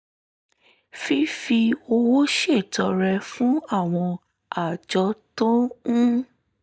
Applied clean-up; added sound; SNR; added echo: neural mask model DeepFilterNet 3.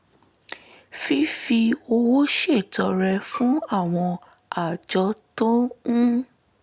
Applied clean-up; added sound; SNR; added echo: none; Bowed string instrument; 15 dB; none.